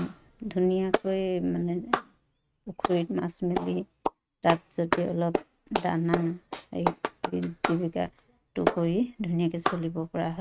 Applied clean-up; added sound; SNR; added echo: neural mask model RNNoise.